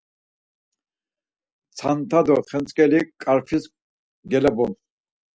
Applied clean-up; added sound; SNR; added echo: none; none; none; none.